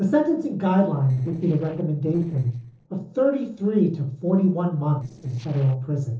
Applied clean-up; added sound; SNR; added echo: neural separator model SepFormer DNS4.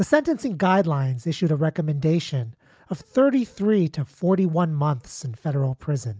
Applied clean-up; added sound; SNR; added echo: none; none; none; none.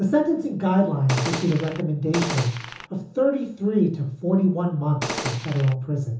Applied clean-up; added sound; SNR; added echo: none; Gunshot, gunfire; 7 dB; reverberation time 1.2 s.